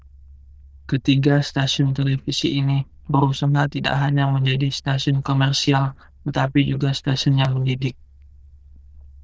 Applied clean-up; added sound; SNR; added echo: neural diffusion model UNIVERSE++.